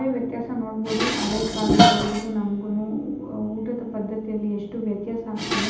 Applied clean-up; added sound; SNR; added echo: none; Dishes, pots, and pans; -1 dB; reverberation time 0.8 s.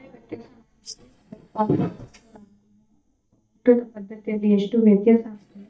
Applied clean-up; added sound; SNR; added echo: neural mask model DeepFilterNet 3.